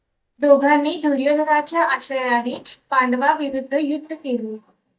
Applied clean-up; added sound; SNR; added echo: neural mask model DeepFilterNet 3.